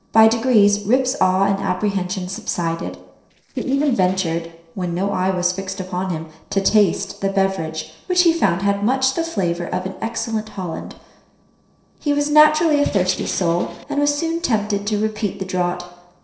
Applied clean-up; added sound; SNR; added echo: neural separator model SepFormer DNS4.